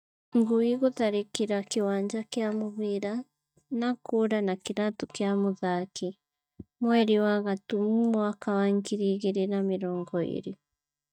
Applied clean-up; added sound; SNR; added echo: neural mask model DeepFilterNet 3.